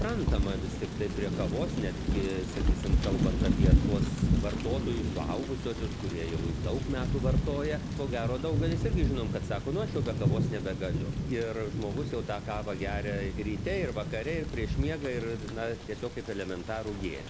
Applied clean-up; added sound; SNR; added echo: none; Thunder / Rain; -4 dB; none.